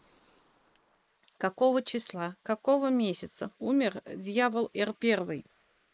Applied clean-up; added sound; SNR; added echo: neural mask model Resemble Enhance denoiser.